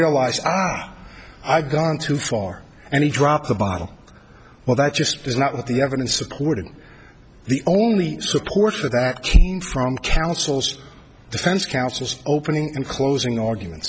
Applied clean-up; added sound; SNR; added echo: none; none; none; none.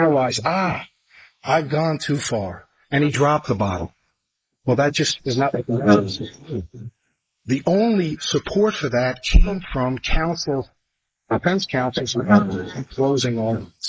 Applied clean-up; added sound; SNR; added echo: neural mask model Resemble Enhance denoiser.